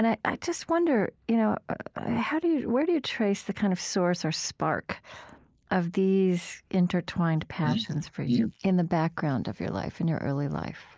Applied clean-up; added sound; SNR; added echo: neural mask model Resemble Enhance denoiser.